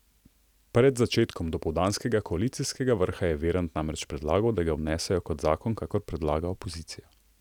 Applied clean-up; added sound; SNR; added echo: none; none; none; none.